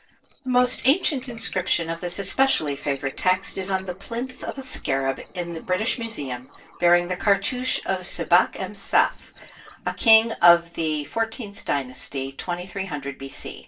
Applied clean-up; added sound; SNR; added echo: neural separator model SepFormer DNS4.